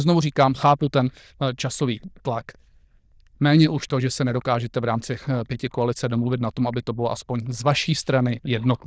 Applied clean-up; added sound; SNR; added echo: neural diffusion model UNIVERSE++.